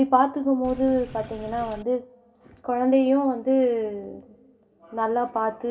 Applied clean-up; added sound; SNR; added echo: none; Sink (filling or washing); 17 dB; reverberation time 0.7 s.